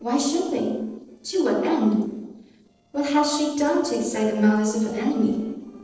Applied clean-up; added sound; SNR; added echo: neural separator model SepFormer DNS4.